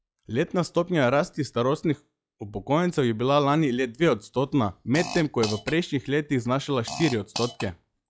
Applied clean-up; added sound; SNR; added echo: classical method log-MMSE.